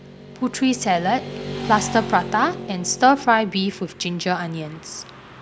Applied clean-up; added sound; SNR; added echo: none; Motorcycle / Traffic noise, roadway noise; 12 dB; none.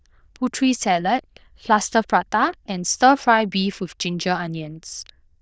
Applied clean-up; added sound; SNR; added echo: neural diffusion model UNIVERSE++.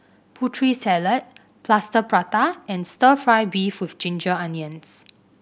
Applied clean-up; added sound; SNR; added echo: none; none; none; none.